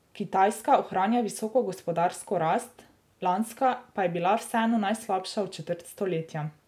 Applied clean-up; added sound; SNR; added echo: none; none; none; none.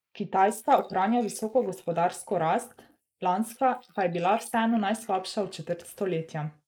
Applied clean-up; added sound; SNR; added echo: neural mask model Resemble Enhance denoiser.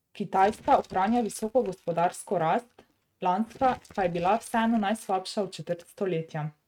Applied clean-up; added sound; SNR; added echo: neural mask model RNNoise.